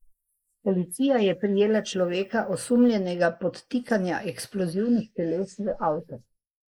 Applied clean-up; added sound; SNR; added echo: neural mask model Resemble Enhance denoiser.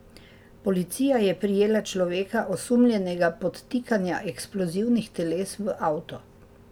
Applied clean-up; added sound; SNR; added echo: none; none; none; none.